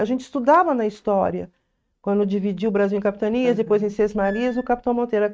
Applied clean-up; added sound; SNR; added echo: neural mask model RNNoise.